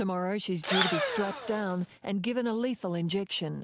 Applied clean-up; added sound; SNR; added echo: none; Engine / Drill; 1 dB; none.